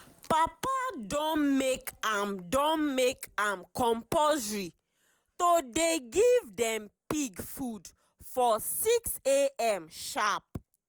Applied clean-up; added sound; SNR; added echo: none; none; none; none.